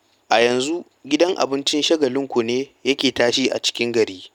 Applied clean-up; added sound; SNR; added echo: none; none; none; none.